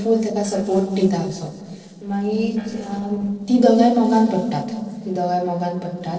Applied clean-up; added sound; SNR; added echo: neural separator model SepFormer DNS4.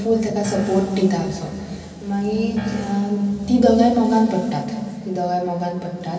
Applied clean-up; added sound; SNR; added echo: none; Piano; 17 dB; reverberation time 2.5 s.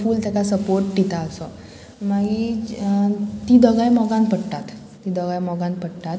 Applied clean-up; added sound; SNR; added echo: none; none; none; none.